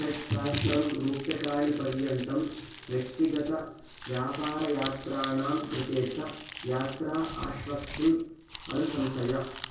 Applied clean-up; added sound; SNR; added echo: none; Crumpling, crinkling; 12 dB; reverberation time 0.6 s.